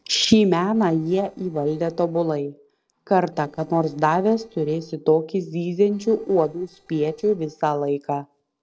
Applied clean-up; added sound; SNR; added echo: neural separator model SepFormer DNS4.